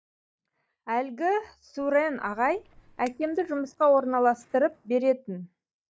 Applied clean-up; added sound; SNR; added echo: neural mask model DeepFilterNet 3.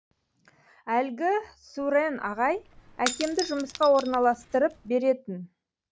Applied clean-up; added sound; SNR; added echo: none; Shatter / Crushing; 12 dB; none.